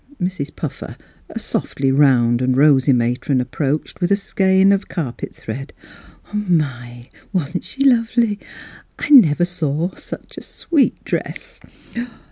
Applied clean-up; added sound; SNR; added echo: none; none; none; none.